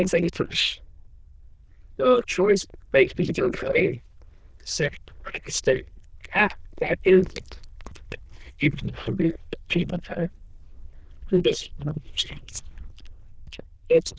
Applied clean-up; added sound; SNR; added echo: neural diffusion model UNIVERSE++.